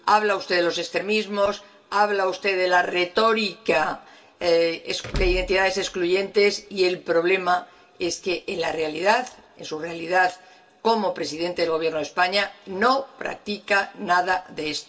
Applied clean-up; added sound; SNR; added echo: none; Door / Car; 8 dB; reverberation time 0.2 s.